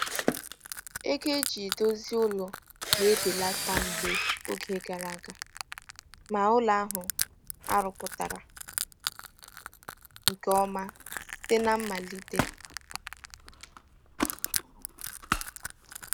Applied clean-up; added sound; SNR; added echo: none; Camera + Crushing; 3 dB; none.